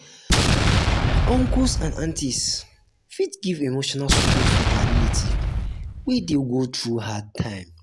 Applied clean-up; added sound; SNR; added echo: none; Explosion; -4 dB; none.